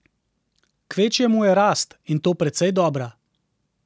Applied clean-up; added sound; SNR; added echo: none; none; none; none.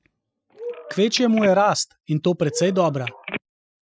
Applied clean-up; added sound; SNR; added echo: classical method Wiener filter.